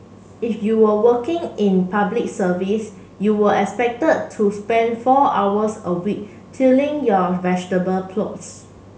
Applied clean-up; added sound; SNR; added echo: none; none; none; none.